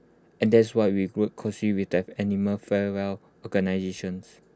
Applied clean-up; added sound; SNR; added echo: none; none; none; none.